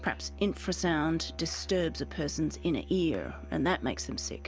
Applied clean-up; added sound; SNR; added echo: none; Musical instrument; 12 dB; none.